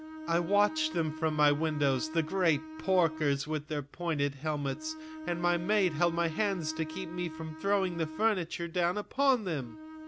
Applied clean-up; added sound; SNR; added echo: none; Bowed string instrument; 12 dB; none.